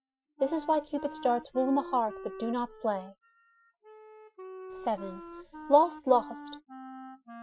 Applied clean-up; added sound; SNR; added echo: classical method Wiener filter.